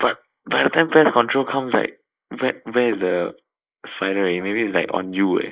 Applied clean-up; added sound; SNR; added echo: neural mask model Resemble Enhance denoiser.